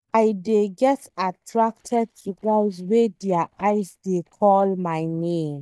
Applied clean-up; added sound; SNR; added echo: neural mask model DeepFilterNet 3.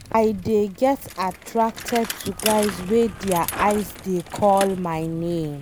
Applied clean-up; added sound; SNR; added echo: none; Bicycle; 12 dB; none.